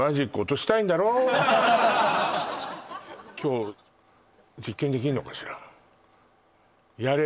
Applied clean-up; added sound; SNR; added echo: none; none; none; none.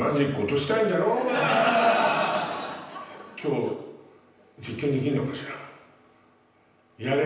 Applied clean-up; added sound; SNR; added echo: none; none; none; reverberation time 0.9 s.